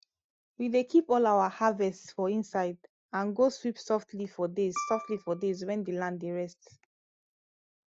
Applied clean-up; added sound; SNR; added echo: neural mask model RNNoise.